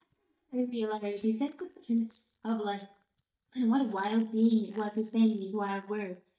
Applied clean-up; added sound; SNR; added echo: neural mask model DeepFilterNet 3.